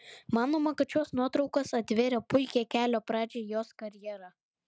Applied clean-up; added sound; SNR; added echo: none; none; none; none.